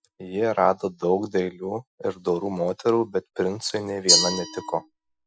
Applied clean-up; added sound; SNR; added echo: classical method Wiener filter.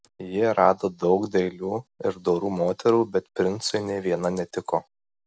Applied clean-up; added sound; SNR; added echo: none; none; none; none.